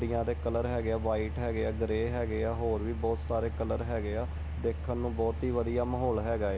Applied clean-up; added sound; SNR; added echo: none; none; none; none.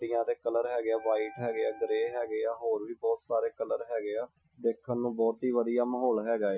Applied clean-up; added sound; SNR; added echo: classical method Wiener filter.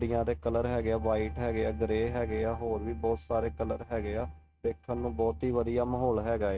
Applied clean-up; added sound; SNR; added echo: neural mask model RNNoise.